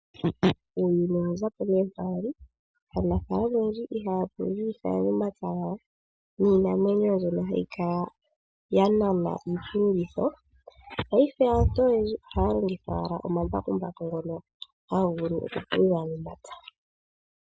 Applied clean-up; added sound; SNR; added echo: none; none; none; none.